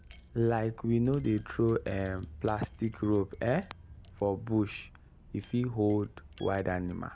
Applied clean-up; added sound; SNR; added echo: none; Wind chime; 18 dB; none.